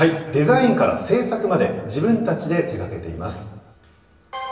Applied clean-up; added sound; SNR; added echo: none; none; none; reverberation time 1.0 s.